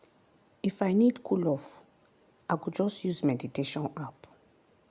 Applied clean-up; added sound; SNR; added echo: none; none; none; none.